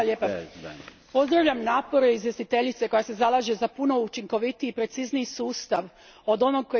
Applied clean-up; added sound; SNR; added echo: none; none; none; none.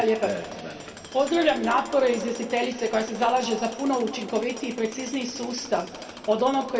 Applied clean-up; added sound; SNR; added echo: none; Tools; 17 dB; reverberation time 2.3 s.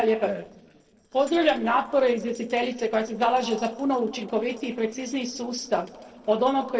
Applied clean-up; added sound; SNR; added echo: neural separator model SepFormer DNS4.